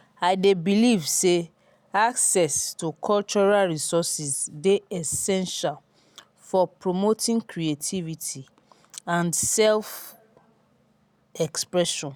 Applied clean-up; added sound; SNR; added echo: none; none; none; none.